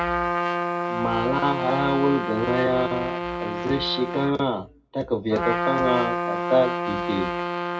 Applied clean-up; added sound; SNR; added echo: none; Trumpet; 2 dB; reverberation time 0.4 s.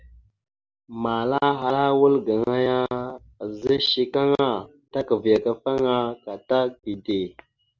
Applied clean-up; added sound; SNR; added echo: none; none; none; none.